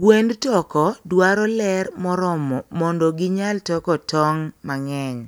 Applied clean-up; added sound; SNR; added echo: none; none; none; none.